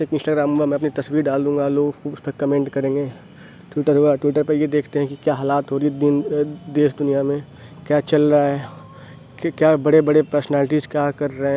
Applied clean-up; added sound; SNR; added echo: none; none; none; none.